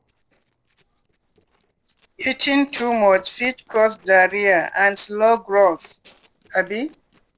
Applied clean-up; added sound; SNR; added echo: neural separator model SepFormer DNS4.